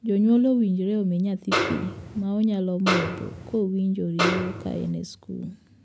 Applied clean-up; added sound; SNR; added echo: none; Snare drum; 3 dB; none.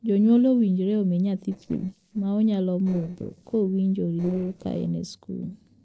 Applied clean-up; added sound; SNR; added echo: neural separator model SepFormer DNS4.